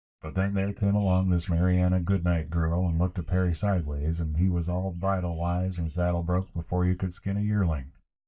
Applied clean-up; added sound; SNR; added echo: neural mask model DeepFilterNet 3.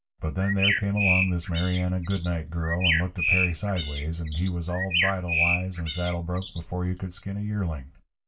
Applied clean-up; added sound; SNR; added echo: none; Bird; 1 dB; reverberation time 0.2 s.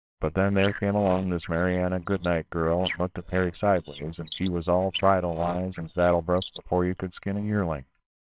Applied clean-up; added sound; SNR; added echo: neural separator model SepFormer WHAMR!.